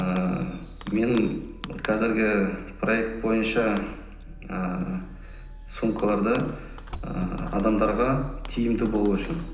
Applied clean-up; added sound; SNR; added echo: none; Fireworks; 12 dB; reverberation time 0.9 s.